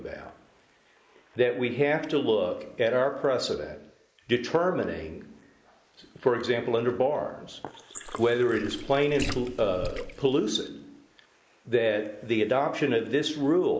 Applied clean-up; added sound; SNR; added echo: neural mask model Resemble Enhance denoiser.